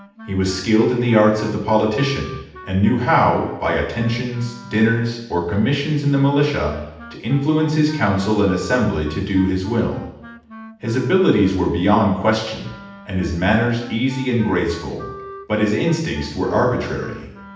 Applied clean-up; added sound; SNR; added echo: none; Wind instrument, woodwind instrument; 18 dB; reverberation time 0.8 s.